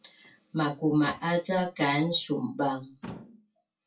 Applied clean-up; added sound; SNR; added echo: classical method WPE with log-MMSE.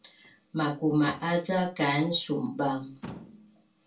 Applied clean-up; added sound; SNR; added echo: none; Motor vehicle (road); 20 dB; reverberation time 0.2 s.